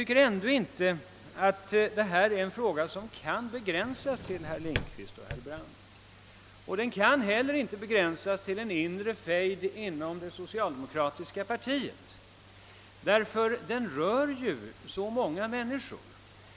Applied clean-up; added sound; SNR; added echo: none; Drawer open or close; 11 dB; none.